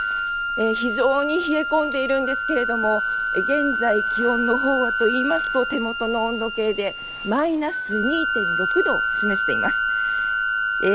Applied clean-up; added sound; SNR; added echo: none; Wind instrument, woodwind instrument + Wind instrument, woodwind instrument; 0 dB; none.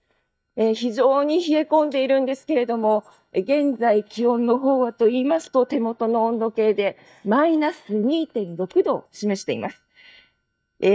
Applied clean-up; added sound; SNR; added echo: neural mask model DeepFilterNet 3.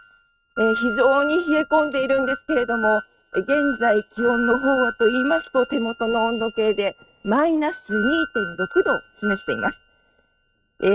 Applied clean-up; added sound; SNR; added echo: neural mask model RNNoise.